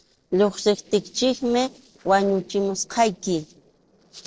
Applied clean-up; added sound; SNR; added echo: neural separator model SepFormer DNS4.